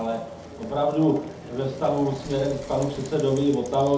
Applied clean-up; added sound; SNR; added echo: none; Bicycle; 17 dB; reverberation time 0.6 s.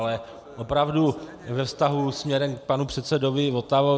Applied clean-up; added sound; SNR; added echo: none; none; none; none.